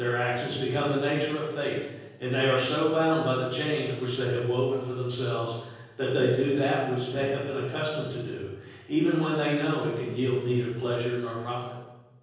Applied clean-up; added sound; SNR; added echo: none; none; none; reverberation time 1.3 s.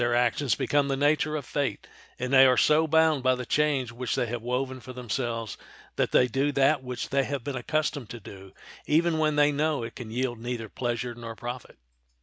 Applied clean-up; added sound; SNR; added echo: none; none; none; none.